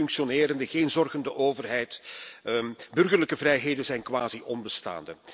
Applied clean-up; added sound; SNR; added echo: none; none; none; none.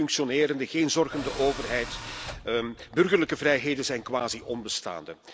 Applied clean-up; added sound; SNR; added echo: none; Tools; 14 dB; none.